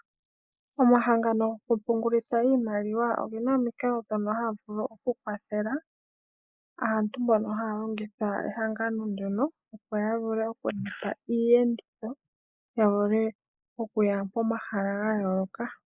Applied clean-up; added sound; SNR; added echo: neural mask model Resemble Enhance denoiser.